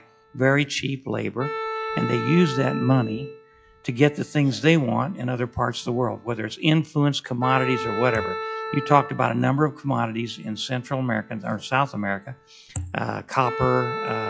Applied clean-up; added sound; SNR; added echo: classical method log-MMSE.